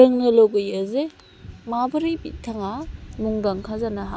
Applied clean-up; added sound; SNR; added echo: none; none; none; none.